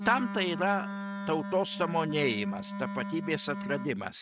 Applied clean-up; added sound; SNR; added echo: neural mask model RNNoise.